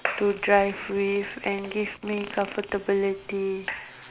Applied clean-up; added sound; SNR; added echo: none; Fart; 18 dB; none.